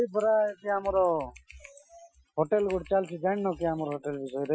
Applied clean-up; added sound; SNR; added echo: classical method Wiener filter.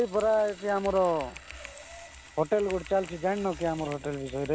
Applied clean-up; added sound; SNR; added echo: none; Typing + Sawing; 17 dB; none.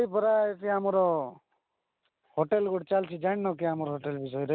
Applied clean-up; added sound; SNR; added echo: none; none; none; none.